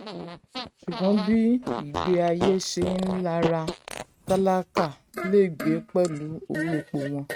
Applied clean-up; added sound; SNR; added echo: neural mask model RNNoise.